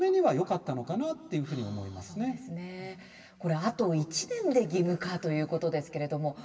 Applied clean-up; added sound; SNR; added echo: none; none; none; reverberation time 2.4 s.